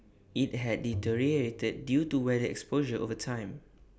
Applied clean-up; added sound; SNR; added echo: none; Bowed string instrument; 13 dB; none.